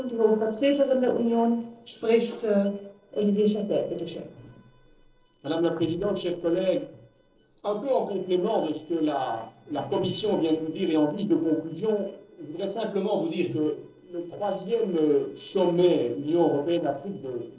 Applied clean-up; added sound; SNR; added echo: neural separator model SepFormer DNS4.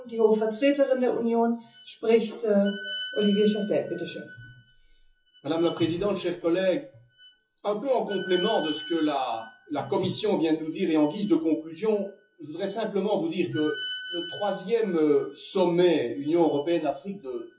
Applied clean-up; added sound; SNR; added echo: classical method WPE with log-MMSE.